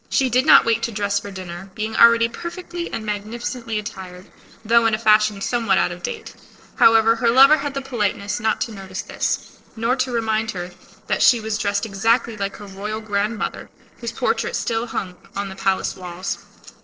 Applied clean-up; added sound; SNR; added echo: neural separator model SepFormer DNS4.